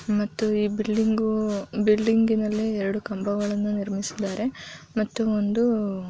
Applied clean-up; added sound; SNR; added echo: none; none; none; none.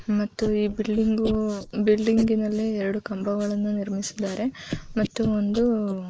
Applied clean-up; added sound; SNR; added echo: neural mask model Resemble Enhance denoiser.